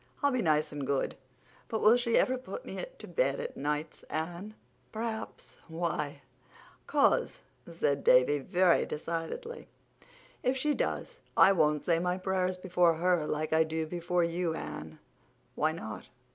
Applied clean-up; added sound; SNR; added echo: none; none; none; none.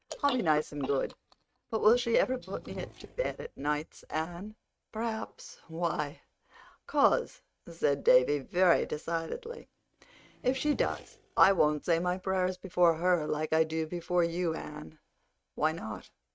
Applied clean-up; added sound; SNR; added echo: neural mask model RNNoise.